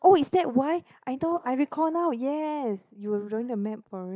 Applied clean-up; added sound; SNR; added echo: neural mask model DeepFilterNet 3.